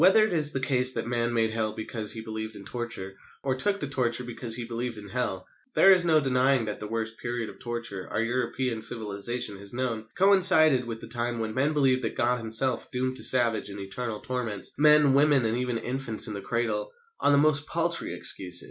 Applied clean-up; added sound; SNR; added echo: none; none; none; none.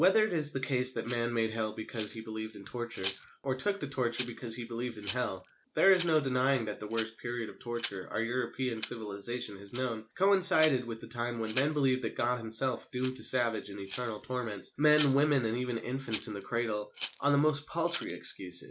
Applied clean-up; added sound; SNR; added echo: none; Rattle (instrument); -3 dB; none.